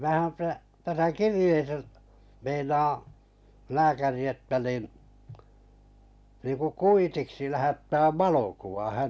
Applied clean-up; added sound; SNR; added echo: none; none; none; none.